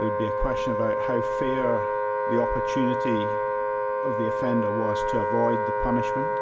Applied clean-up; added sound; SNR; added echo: none; Wind instrument, woodwind instrument; -3 dB; reverberation time 2.4 s.